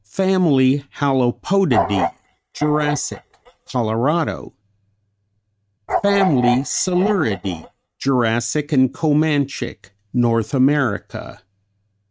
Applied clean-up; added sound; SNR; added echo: neural mask model RNNoise.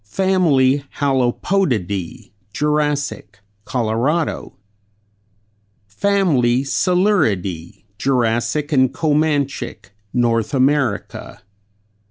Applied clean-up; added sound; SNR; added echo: none; none; none; none.